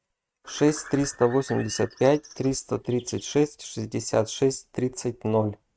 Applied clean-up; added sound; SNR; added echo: neural mask model RNNoise.